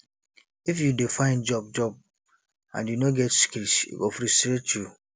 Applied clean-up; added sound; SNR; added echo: none; none; none; none.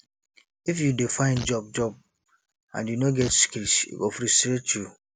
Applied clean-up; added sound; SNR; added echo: none; Fart; 17 dB; none.